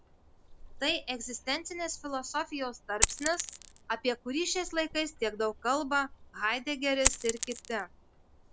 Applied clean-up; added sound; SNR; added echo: none; Coin (dropping); 5 dB; none.